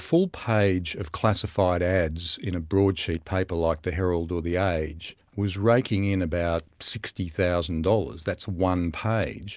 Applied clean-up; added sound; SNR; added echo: none; none; none; none.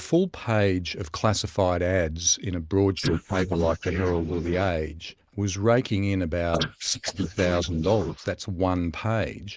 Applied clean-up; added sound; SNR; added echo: neural mask model Resemble Enhance denoiser.